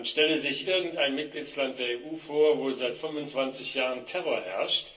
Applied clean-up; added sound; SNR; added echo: none; none; none; reverberation time 0.3 s.